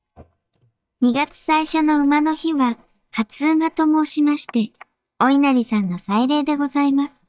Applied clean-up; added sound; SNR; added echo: neural mask model DeepFilterNet 3.